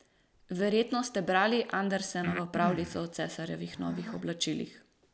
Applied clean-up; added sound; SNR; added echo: none; Breathing; 9 dB; none.